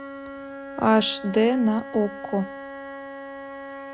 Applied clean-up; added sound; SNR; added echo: none; Wind instrument, woodwind instrument; 11 dB; none.